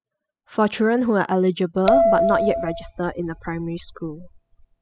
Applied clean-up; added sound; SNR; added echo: classical method spectral subtraction.